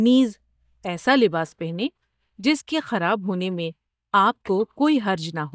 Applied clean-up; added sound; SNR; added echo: neural mask model DeepFilterNet 3.